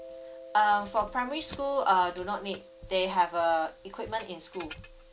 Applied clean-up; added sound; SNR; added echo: none; Keys jangling + Mallet percussion; 17 dB; none.